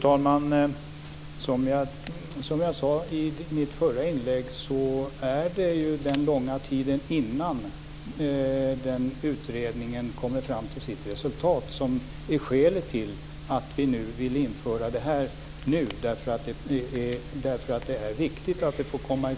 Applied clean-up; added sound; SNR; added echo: none; none; none; none.